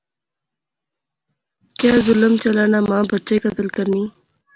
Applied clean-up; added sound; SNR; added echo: none; Hiss; 15 dB; none.